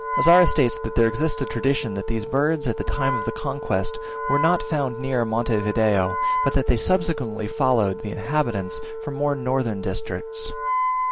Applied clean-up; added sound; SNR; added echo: none; Wind instrument, woodwind instrument; 6 dB; none.